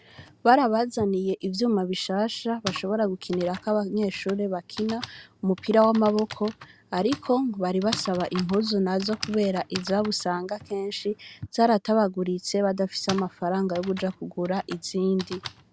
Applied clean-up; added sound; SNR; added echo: none; Typing; 16 dB; none.